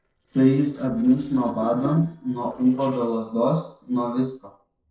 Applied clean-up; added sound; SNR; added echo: neural separator model SepFormer DNS4.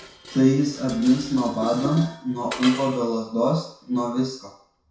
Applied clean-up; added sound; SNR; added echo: none; Dishes, pots, and pans; 13 dB; reverberation time 0.6 s.